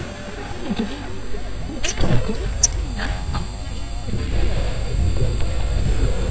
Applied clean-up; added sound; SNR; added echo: neural mask model DeepFilterNet 3.